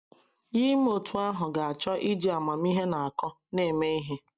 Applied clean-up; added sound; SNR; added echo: none; none; none; none.